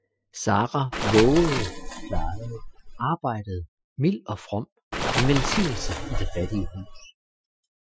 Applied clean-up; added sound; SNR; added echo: classical method Wiener filter.